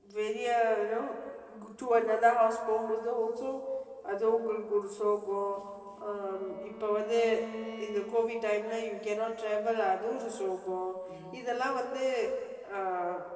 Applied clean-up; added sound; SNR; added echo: neural separator model SepFormer DNS4.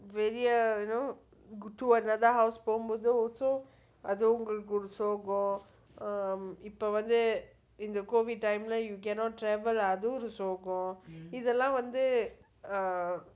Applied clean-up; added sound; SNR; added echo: none; none; none; none.